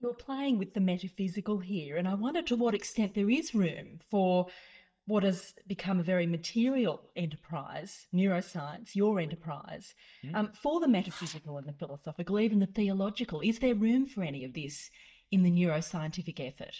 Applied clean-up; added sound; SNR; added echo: neural mask model DeepFilterNet 3.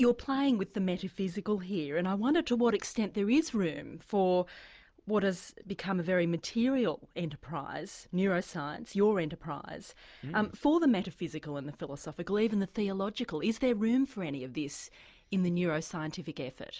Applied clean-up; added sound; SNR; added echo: none; none; none; none.